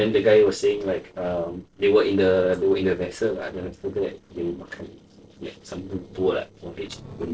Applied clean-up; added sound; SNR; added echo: neural separator model SepFormer DNS4.